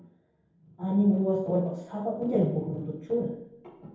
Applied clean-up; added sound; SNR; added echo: none; none; none; reverberation time 0.9 s.